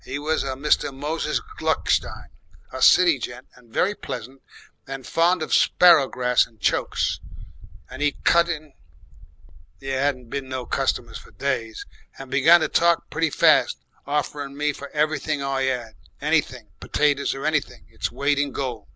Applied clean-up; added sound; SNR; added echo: none; Wind; 16 dB; none.